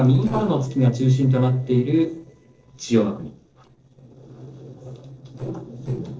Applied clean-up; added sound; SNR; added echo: neural separator model SepFormer DNS4.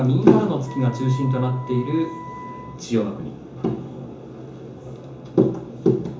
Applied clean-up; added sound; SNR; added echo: none; Wind instrument, woodwind instrument; 16 dB; reverberation time 0.7 s.